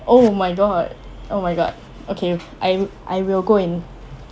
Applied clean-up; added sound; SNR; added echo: none; none; none; none.